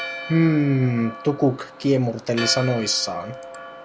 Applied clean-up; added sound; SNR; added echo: none; Church bell; 13 dB; none.